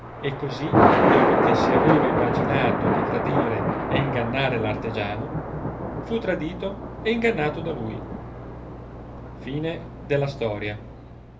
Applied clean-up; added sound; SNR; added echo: none; Thunder; -4 dB; reverberation time 0.3 s.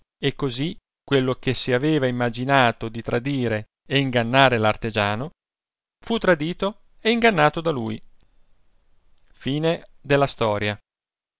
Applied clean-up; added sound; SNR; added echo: none; none; none; none.